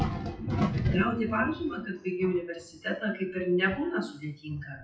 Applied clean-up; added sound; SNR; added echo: classical method WPE with log-MMSE.